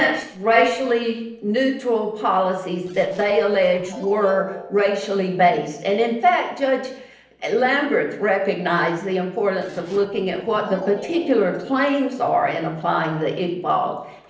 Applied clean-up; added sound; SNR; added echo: neural separator model SepFormer DNS4.